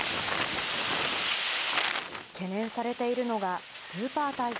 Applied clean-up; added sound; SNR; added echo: none; none; none; none.